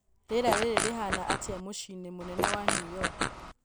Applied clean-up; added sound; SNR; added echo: none; Fart; -2 dB; none.